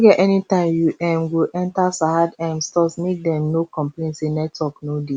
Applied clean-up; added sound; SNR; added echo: none; none; none; none.